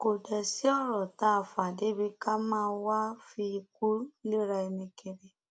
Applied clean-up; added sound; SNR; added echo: none; none; none; none.